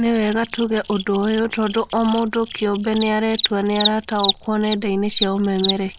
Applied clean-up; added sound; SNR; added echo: none; Cricket; 7 dB; none.